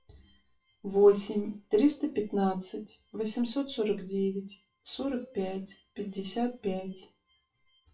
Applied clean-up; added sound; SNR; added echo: classical method WPE with log-MMSE.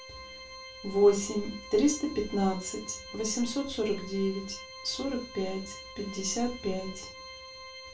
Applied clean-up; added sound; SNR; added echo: none; Organ; 15 dB; reverberation time 0.2 s.